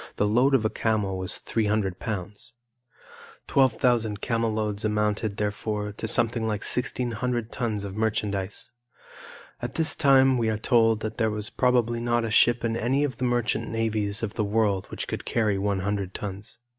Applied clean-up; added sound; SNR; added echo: none; none; none; none.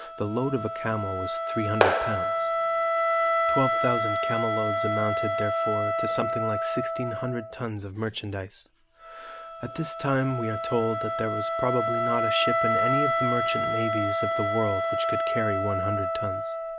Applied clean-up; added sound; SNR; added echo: none; Clapping + Wind instrument, woodwind instrument; -4 dB; none.